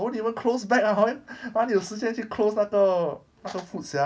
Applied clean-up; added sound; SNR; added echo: none; none; none; none.